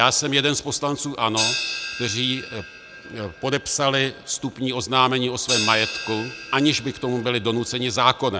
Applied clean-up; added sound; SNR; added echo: none; Crash cymbal; 9 dB; none.